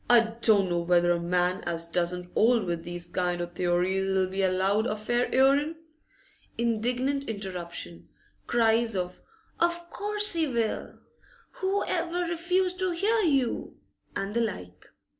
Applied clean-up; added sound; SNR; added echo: none; none; none; none.